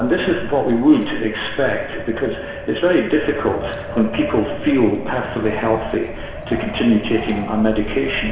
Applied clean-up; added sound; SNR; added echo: none; Wind; 11 dB; reverberation time 1.3 s.